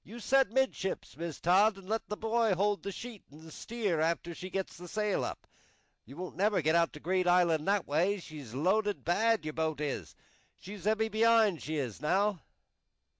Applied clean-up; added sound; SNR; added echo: none; none; none; none.